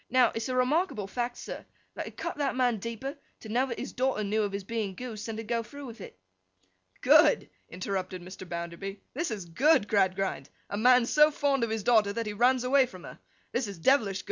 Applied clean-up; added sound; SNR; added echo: none; none; none; none.